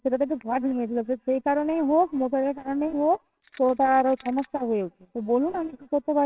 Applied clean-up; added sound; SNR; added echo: neural separator model SepFormer WHAMR!.